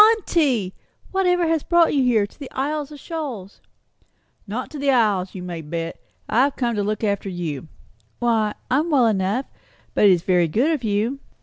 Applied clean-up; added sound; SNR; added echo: none; none; none; none.